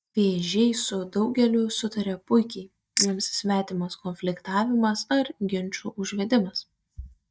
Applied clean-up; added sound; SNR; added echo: neural mask model DeepFilterNet 3.